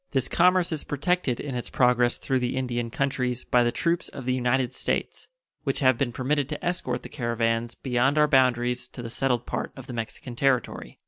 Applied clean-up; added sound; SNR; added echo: none; none; none; none.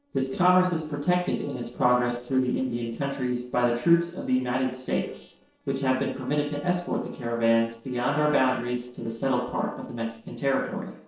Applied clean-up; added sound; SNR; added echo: neural separator model SepFormer DNS4.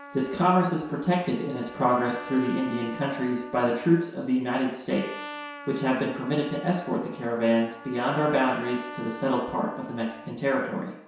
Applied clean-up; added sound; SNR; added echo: none; Trumpet; 15 dB; reverberation time 0.7 s.